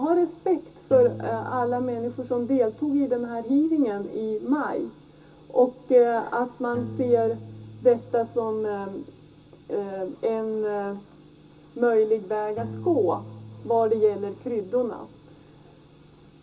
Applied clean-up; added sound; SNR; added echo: none; Piano; 18 dB; reverberation time 0.2 s.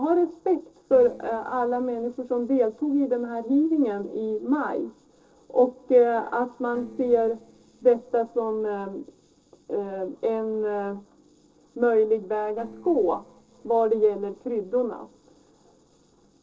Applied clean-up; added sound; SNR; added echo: neural separator model SepFormer DNS4.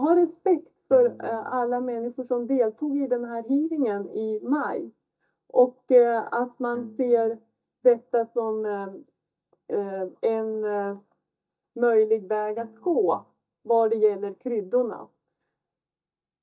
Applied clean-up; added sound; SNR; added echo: neural mask model DeepFilterNet 3.